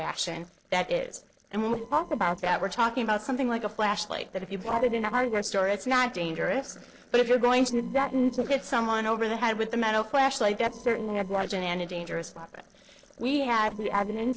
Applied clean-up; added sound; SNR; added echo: neural separator model SepFormer DNS4.